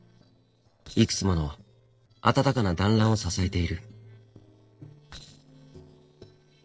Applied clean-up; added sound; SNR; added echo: neural separator model SepFormer DNS4.